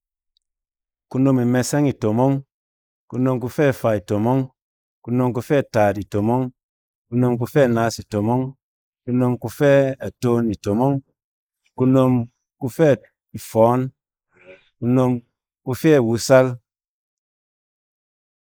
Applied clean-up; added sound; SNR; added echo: neural mask model Resemble Enhance denoiser.